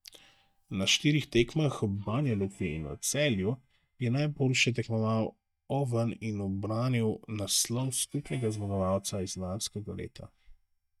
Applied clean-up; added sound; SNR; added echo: neural mask model DeepFilterNet 3.